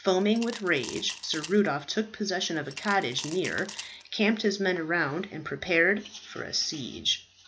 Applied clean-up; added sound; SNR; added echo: none; Coin (dropping) / Glass; 15 dB; none.